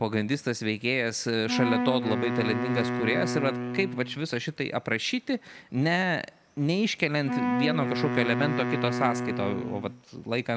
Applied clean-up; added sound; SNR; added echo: none; Wind instrument, woodwind instrument; 2 dB; none.